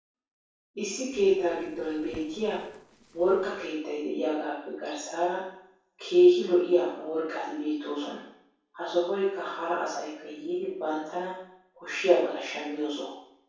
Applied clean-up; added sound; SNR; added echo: neural separator model SepFormer DNS4.